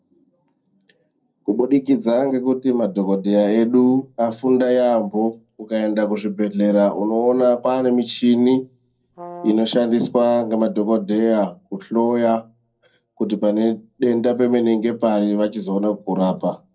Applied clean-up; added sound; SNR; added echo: neural separator model SepFormer DNS4.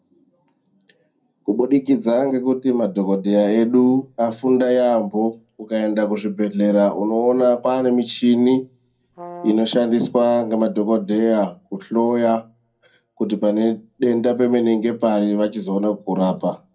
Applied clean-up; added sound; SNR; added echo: none; Brass instrument; 18 dB; reverberation time 0.2 s.